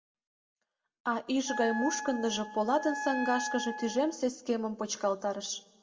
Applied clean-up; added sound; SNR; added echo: none; Wind instrument, woodwind instrument; 6 dB; reverberation time 0.7 s.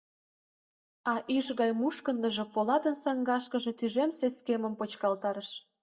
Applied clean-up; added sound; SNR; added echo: neural mask model DeepFilterNet 3.